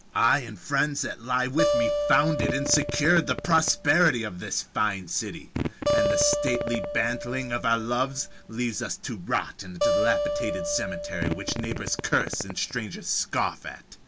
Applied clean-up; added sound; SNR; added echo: none; Fart + Acoustic guitar; 2 dB; none.